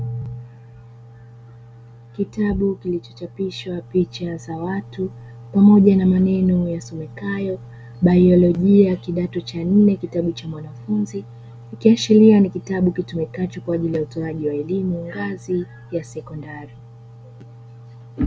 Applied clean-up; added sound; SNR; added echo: none; none; none; none.